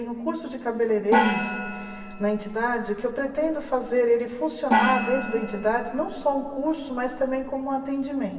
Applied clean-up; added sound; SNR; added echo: none; Gong; 3 dB; reverberation time 2.3 s.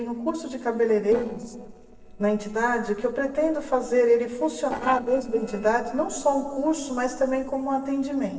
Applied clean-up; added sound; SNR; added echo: neural separator model SepFormer DNS4.